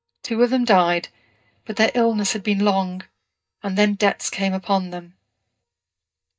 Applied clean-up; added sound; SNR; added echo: neural mask model DeepFilterNet 3.